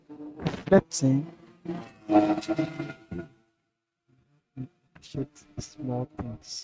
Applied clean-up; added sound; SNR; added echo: neural mask model RNNoise.